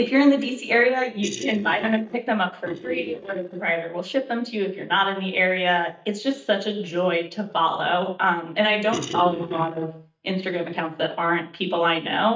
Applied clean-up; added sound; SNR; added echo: neural mask model DeepFilterNet 3.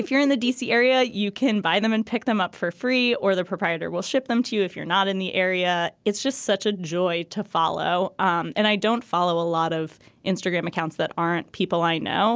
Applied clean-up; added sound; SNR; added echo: none; none; none; none.